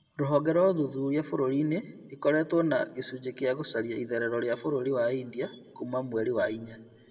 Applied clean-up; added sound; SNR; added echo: none; none; none; reverberation time 0.7 s.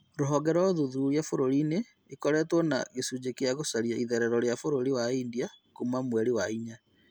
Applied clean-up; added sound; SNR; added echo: none; none; none; none.